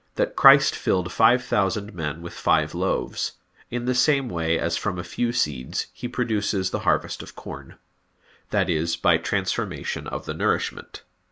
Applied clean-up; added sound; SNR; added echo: none; none; none; none.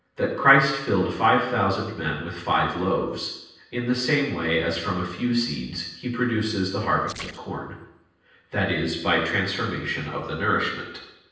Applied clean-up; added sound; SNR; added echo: neural separator model SepFormer DNS4.